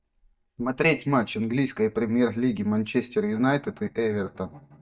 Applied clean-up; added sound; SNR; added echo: neural mask model DeepFilterNet 3.